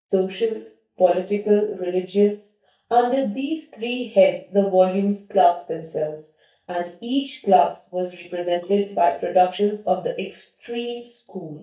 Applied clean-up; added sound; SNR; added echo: neural mask model DeepFilterNet 3.